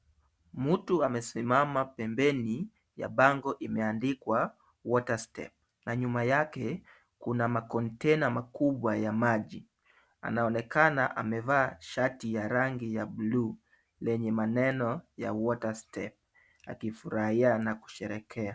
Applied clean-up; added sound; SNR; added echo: none; none; none; none.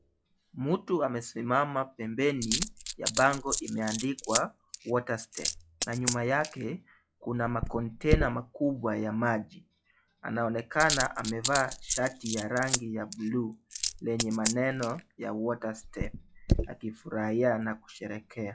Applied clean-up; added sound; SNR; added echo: classical method log-MMSE.